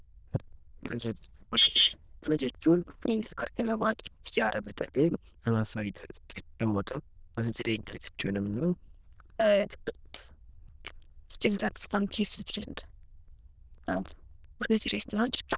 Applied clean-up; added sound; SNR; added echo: neural diffusion model UNIVERSE++.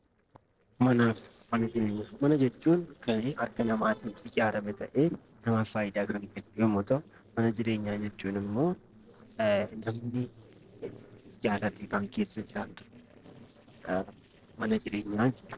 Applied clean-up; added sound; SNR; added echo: neural separator model SepFormer DNS4.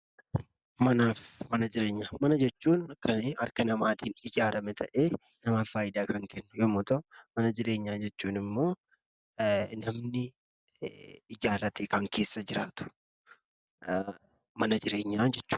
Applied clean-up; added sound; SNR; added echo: none; none; none; none.